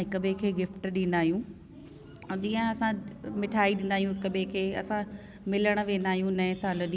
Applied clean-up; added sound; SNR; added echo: none; none; none; none.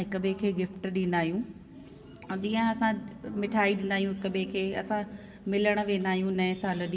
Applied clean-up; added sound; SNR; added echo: none; none; none; reverberation time 1.4 s.